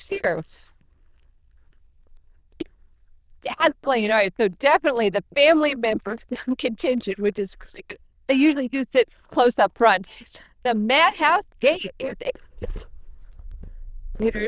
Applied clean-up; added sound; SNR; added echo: neural diffusion model UNIVERSE++.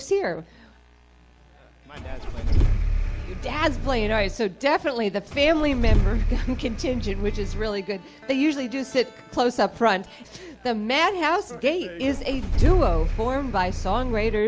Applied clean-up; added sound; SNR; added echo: none; Engine starting / Car; -2 dB; none.